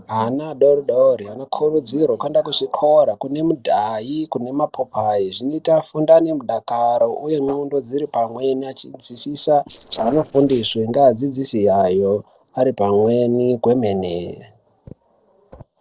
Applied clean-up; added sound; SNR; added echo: neural separator model SepFormer DNS4.